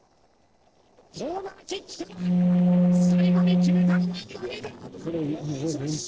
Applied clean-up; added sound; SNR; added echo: neural separator model SepFormer DNS4.